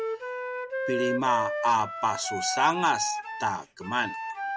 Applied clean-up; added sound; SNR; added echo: none; Wind instrument, woodwind instrument; 4 dB; none.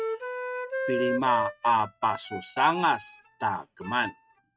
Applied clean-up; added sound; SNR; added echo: neural mask model RNNoise.